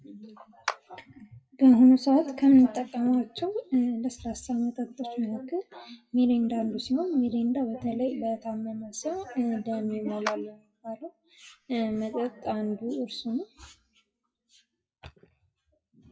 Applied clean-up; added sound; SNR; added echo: classical method WPE with log-MMSE.